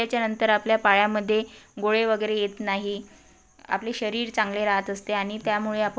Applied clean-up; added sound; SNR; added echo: none; none; none; none.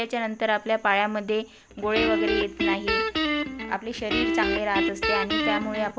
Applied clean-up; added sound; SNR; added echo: none; Guitar; -1 dB; none.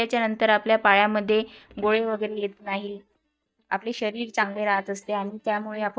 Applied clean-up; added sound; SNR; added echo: neural mask model DeepFilterNet 3.